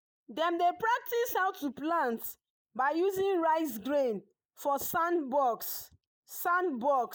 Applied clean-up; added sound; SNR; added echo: neural mask model Resemble Enhance denoiser.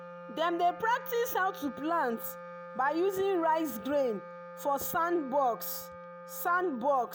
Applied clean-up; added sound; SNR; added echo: none; Wind instrument, woodwind instrument; 14 dB; none.